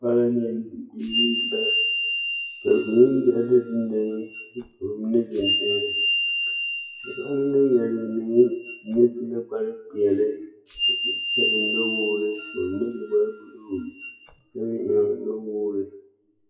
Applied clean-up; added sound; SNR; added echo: classical method WPE with log-MMSE.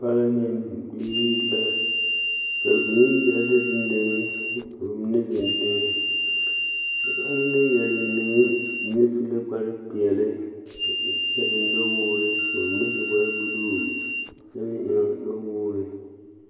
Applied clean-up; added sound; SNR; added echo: none; Harmonica; 0 dB; reverberation time 1.7 s.